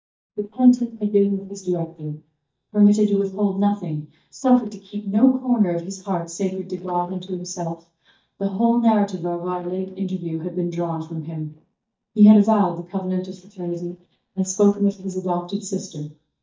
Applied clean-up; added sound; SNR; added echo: neural mask model DeepFilterNet 3.